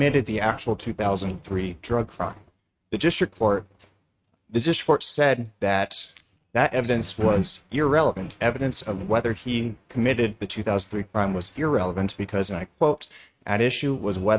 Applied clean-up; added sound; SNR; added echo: neural mask model RNNoise.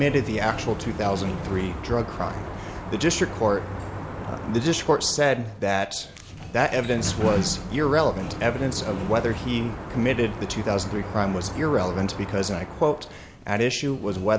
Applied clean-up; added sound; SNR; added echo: none; Sliding door; 8 dB; none.